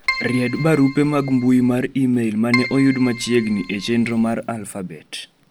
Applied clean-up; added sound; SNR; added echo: none; Keyboard (musical); 11 dB; none.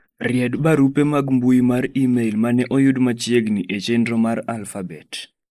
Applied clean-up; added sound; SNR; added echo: neural mask model Resemble Enhance denoiser.